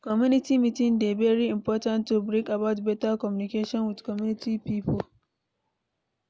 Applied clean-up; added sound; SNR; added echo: none; none; none; none.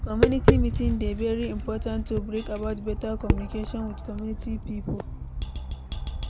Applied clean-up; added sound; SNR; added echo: none; Tap; -3 dB; none.